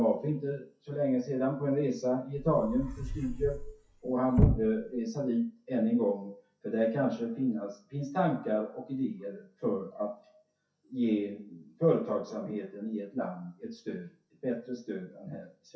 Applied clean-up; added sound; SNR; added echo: classical method WPE with log-MMSE.